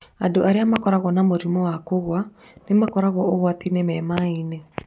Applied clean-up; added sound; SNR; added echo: none; none; none; none.